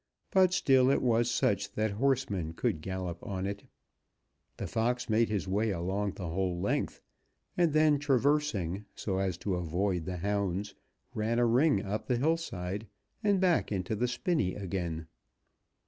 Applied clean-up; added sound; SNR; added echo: none; none; none; none.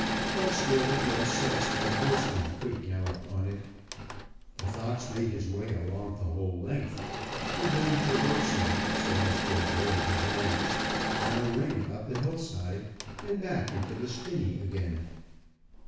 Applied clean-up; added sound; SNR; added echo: none; Engine / Mechanisms; 1 dB; reverberation time 1.1 s.